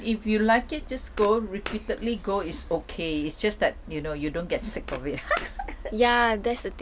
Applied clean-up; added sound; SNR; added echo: none; Walk, footsteps; 19 dB; none.